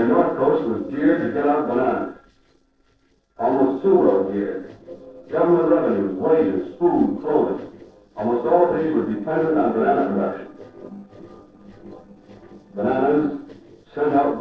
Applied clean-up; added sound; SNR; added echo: neural separator model SepFormer DNS4.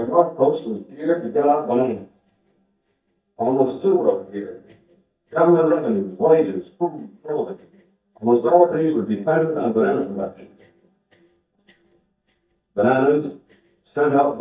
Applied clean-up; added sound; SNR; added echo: neural mask model DeepFilterNet 3.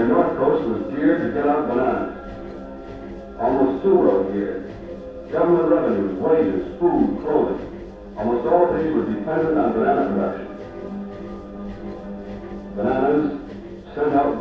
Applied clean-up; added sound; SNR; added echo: none; Engine; 17 dB; reverberation time 0.7 s.